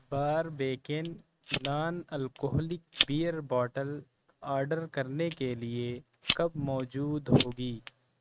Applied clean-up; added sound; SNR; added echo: neural mask model RNNoise.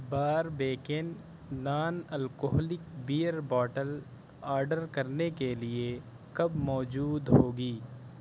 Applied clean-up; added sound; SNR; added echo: none; none; none; none.